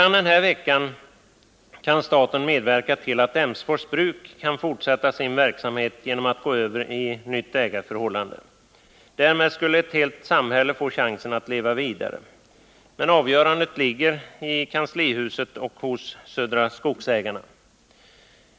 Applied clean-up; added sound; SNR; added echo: none; none; none; none.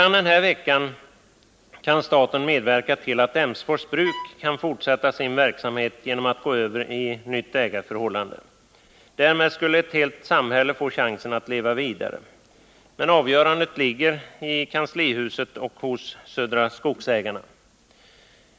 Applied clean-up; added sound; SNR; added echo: none; Bowed string instrument; 12 dB; none.